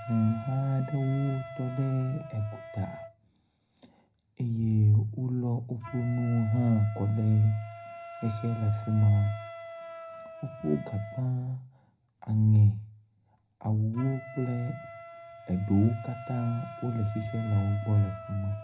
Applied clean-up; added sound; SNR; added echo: none; Wind instrument, woodwind instrument; 16 dB; reverberation time 0.4 s.